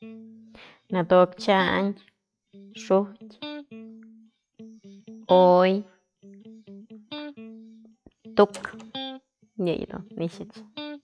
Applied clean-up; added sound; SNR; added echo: classical method log-MMSE.